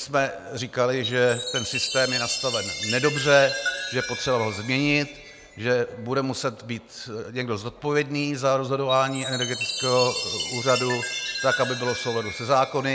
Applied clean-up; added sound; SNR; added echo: none; Chime; 7 dB; none.